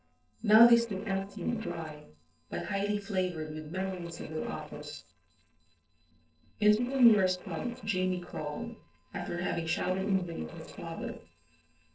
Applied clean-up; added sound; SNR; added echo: neural separator model SepFormer DNS4.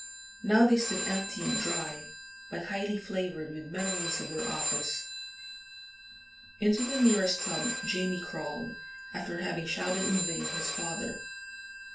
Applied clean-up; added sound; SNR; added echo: none; Telephone; 5 dB; reverberation time 0.3 s.